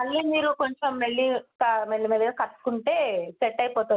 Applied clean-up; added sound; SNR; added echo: none; none; none; none.